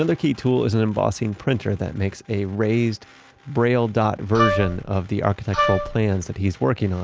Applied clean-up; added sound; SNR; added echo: none; Wind instrument, woodwind instrument; 2 dB; none.